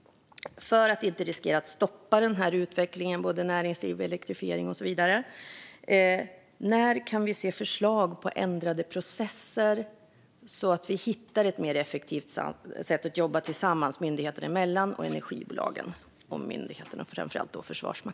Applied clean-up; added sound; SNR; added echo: none; none; none; none.